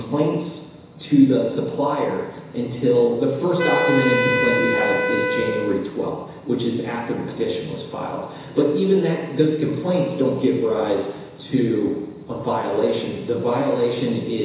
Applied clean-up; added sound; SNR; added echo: none; Wind instrument, woodwind instrument; 1 dB; reverberation time 1.0 s.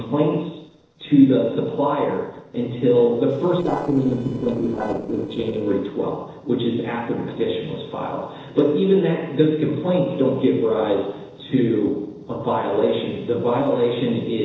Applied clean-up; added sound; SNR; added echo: neural separator model SepFormer DNS4.